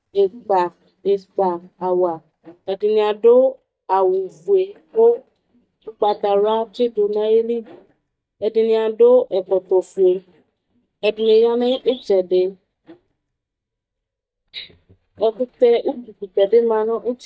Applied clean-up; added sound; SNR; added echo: neural mask model DeepFilterNet 3.